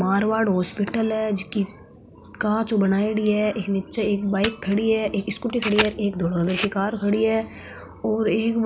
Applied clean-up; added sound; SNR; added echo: none; Camera; 10 dB; none.